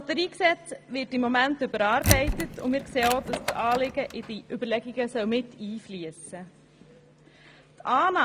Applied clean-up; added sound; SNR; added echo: none; Door; 3 dB; none.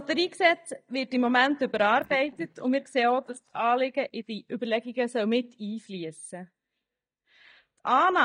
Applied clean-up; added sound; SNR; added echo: neural mask model DeepFilterNet 3.